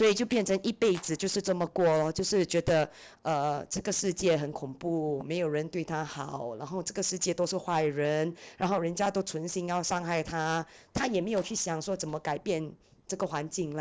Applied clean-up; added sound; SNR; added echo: neural separator model SepFormer DNS4.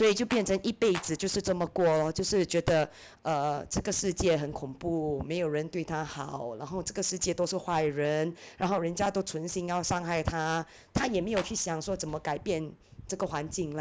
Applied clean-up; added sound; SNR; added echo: none; Clapping; 12 dB; none.